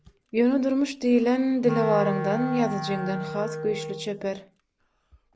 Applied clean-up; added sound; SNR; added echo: none; Wind instrument, woodwind instrument; 8 dB; none.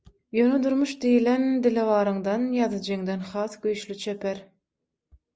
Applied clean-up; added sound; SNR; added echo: none; none; none; none.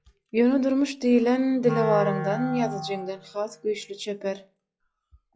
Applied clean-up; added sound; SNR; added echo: classical method log-MMSE.